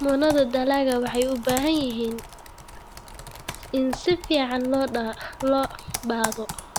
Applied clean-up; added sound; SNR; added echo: none; Computer keyboard; 12 dB; none.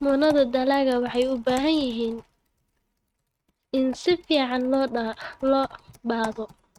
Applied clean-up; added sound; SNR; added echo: neural mask model RNNoise.